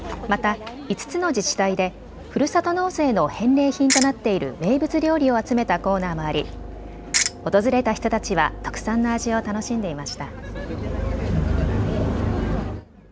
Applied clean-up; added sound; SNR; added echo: none; Ratchet, pawl; 1 dB; none.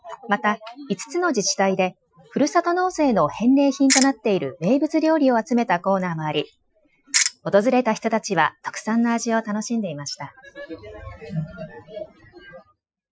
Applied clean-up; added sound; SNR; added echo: classical method Wiener filter.